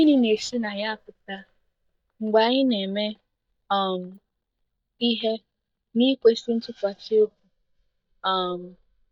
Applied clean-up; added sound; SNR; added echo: neural mask model DeepFilterNet 3.